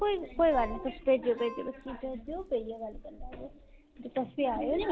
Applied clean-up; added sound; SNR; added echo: none; Thunder / Rain + Wind instrument, woodwind instrument; 14 dB; none.